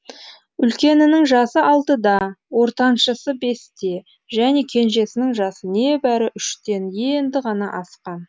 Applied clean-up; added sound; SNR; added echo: none; none; none; none.